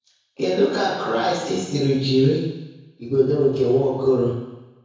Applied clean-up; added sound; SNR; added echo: none; none; none; reverberation time 1.0 s.